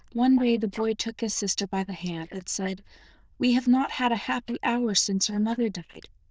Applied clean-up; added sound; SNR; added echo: neural diffusion model UNIVERSE++.